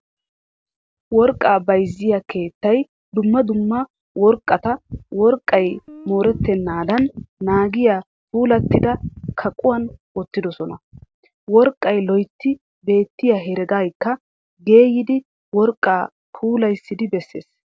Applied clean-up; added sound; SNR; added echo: none; Guitar; 20 dB; none.